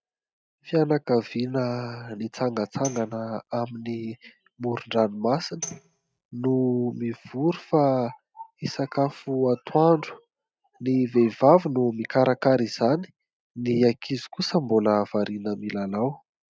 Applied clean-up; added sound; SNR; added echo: neural mask model RNNoise.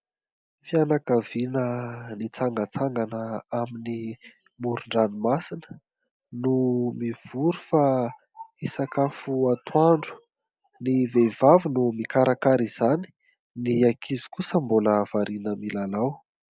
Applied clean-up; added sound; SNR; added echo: none; none; none; none.